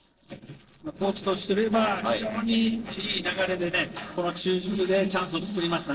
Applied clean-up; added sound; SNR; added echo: neural separator model SepFormer DNS4.